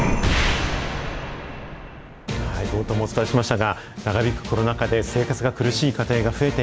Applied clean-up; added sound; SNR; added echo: none; none; none; none.